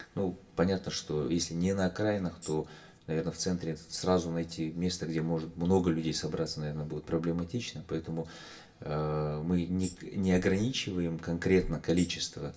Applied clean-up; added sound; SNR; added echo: none; Tambourine; 17 dB; reverberation time 0.2 s.